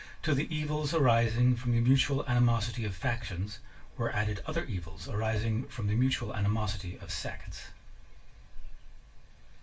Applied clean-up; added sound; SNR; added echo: none; none; none; reverberation time 0.2 s.